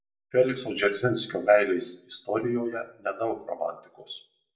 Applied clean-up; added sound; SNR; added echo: none; none; none; reverberation time 0.4 s.